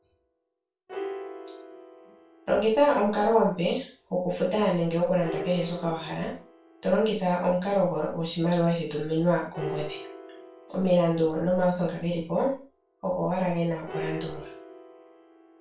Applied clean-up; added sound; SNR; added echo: none; Piano; 16 dB; reverberation time 0.3 s.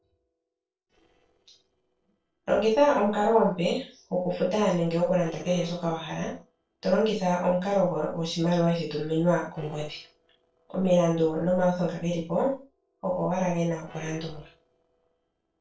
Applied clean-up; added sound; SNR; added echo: neural separator model SepFormer DNS4.